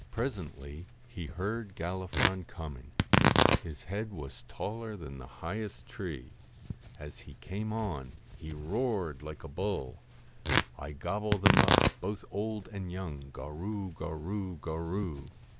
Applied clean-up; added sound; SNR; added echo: none; Tearing; -2 dB; none.